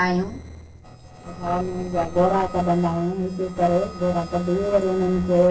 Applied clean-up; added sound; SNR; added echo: neural separator model SepFormer DNS4.